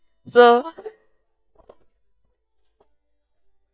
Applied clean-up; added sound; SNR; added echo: neural mask model DeepFilterNet 3.